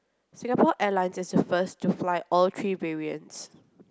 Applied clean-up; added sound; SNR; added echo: none; none; none; none.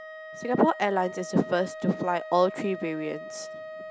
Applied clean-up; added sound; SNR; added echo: none; Wind instrument, woodwind instrument; 12 dB; none.